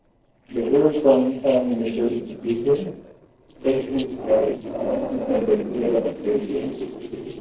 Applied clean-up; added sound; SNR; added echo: neural separator model SepFormer DNS4.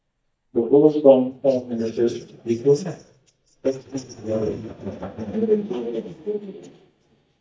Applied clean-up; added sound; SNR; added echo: neural mask model DeepFilterNet 3.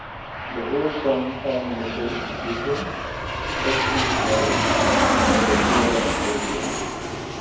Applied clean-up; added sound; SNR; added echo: none; Aircraft; -4 dB; reverberation time 1.2 s.